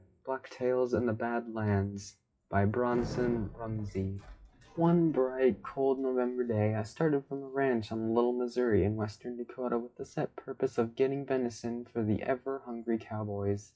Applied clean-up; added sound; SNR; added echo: classical method WPE with log-MMSE.